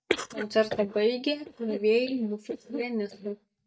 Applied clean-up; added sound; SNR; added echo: neural mask model DeepFilterNet 3.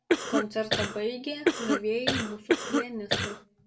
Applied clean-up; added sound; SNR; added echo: none; Cough; -4 dB; reverberation time 0.3 s.